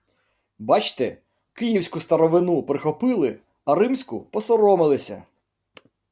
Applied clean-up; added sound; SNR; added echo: none; none; none; none.